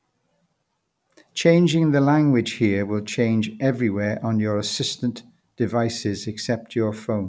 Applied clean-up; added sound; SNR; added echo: none; none; none; none.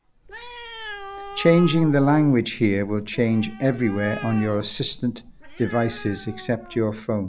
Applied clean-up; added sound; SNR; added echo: none; Animal; 14 dB; none.